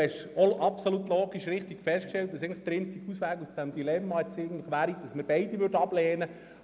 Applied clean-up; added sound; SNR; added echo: none; none; none; none.